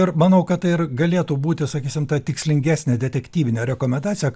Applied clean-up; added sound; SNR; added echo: none; none; none; none.